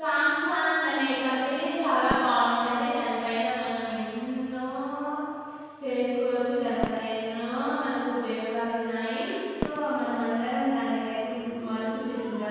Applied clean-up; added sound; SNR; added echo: none; Fireworks; 14 dB; reverberation time 2.1 s.